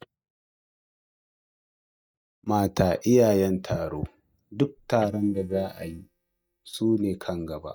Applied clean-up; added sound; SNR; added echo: neural mask model DeepFilterNet 3.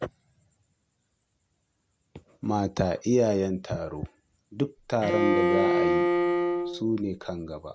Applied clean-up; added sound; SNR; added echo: none; Bowed string instrument; -5 dB; none.